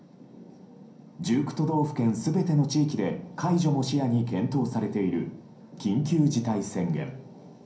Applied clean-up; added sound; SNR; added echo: none; none; none; reverberation time 0.6 s.